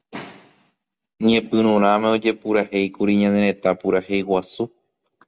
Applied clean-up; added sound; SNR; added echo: none; none; none; none.